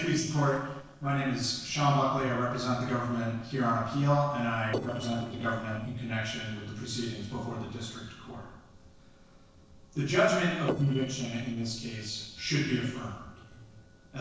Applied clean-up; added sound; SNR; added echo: neural separator model SepFormer DNS4.